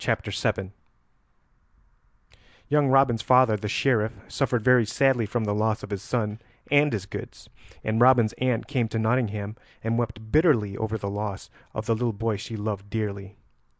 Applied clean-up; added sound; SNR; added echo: none; none; none; none.